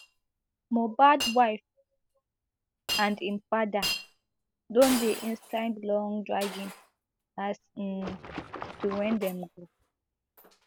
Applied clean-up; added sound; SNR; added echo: none; Shatter + Water / Splash, splatter; 10 dB; none.